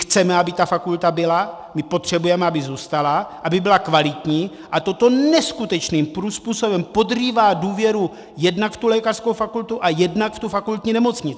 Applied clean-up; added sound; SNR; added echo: none; none; none; none.